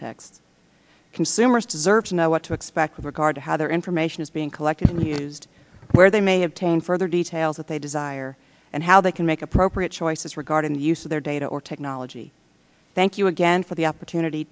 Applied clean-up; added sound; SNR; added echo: none; none; none; none.